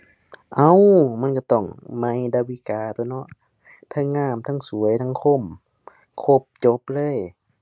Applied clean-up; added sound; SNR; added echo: none; none; none; none.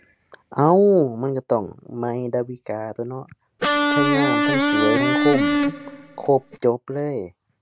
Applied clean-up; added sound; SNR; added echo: none; Electric guitar; -3 dB; none.